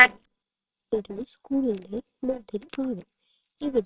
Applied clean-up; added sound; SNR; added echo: neural separator model SepFormer WHAMR!.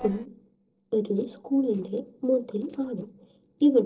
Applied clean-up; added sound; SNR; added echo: neural separator model SepFormer DNS4.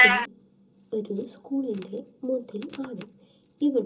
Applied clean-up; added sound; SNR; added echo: none; Meow; -2 dB; reverberation time 0.2 s.